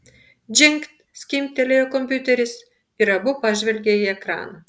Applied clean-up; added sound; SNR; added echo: none; none; none; none.